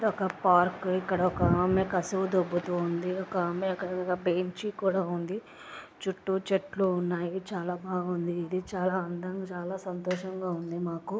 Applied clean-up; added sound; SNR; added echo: none; none; none; none.